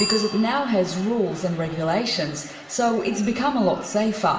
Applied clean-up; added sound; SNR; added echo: none; Bicycle bell; 13 dB; reverberation time 0.8 s.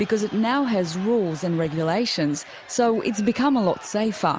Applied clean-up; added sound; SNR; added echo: none; none; none; none.